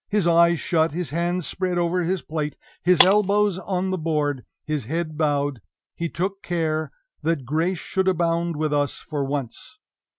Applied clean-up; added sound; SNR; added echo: neural mask model RNNoise.